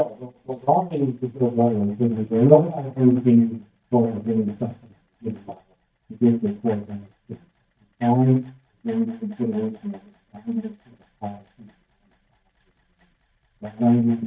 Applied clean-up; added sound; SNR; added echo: neural mask model DeepFilterNet 3.